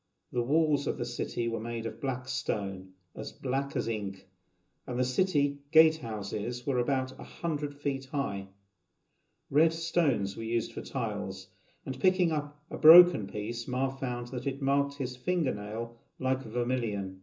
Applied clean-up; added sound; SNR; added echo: none; none; none; reverberation time 0.2 s.